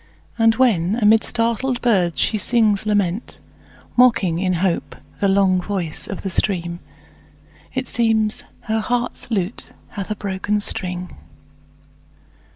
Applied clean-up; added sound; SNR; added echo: none; none; none; none.